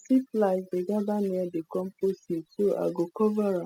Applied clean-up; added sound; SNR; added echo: classical method spectral subtraction.